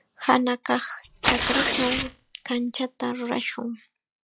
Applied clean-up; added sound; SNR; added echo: classical method log-MMSE.